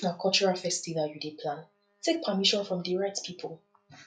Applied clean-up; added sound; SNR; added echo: classical method log-MMSE.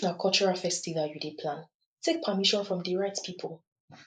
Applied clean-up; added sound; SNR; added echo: neural mask model Resemble Enhance denoiser.